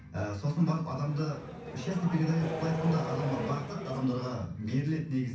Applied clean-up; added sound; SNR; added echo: none; Accelerating, revving, vroom; 8 dB; reverberation time 0.6 s.